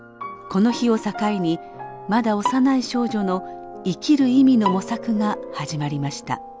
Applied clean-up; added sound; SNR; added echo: none; Bowed string instrument; 12 dB; none.